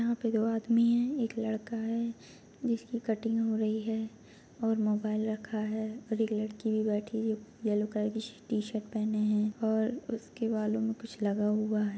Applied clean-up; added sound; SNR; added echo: none; none; none; none.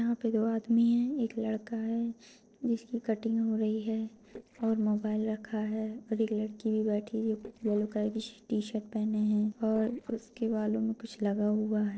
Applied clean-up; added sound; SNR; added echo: neural separator model SepFormer DNS4.